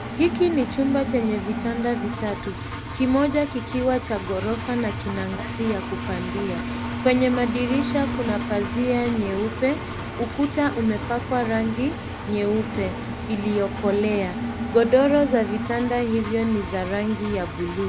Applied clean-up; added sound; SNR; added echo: none; Engine; 6 dB; none.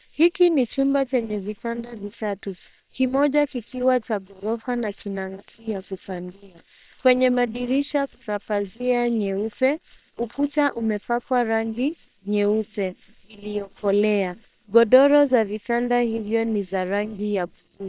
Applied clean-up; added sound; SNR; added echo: neural separator model SepFormer WHAM!.